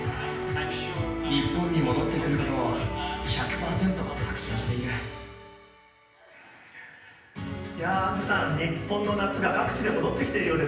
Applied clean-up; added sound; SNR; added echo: none; Wind instrument, woodwind instrument; 18 dB; reverberation time 0.9 s.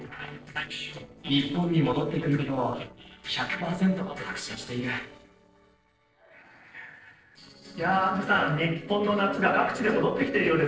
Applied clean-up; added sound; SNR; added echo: neural separator model SepFormer DNS4.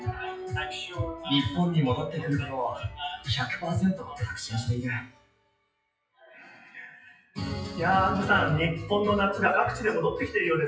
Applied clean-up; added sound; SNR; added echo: classical method WPE with log-MMSE.